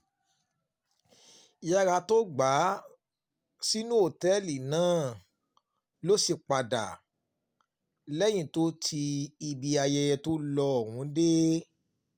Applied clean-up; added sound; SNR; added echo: none; none; none; none.